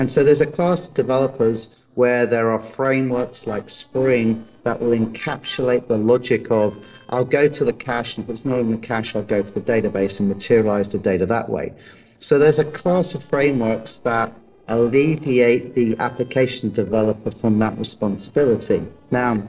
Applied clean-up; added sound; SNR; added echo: neural separator model SepFormer DNS4.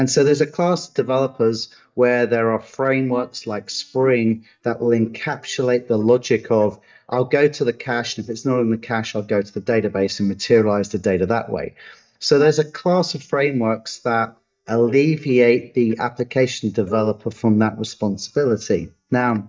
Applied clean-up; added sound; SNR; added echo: neural mask model DeepFilterNet 3.